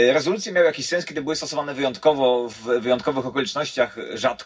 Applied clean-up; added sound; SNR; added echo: none; none; none; reverberation time 0.4 s.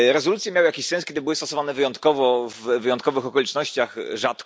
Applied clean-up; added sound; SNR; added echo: none; none; none; none.